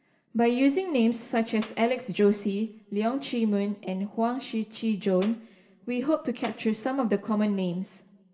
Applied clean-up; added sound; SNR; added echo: none; Clapping; 20 dB; reverberation time 1.1 s.